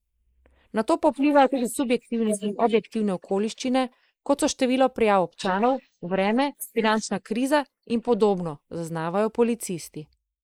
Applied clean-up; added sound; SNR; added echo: neural mask model Resemble Enhance denoiser.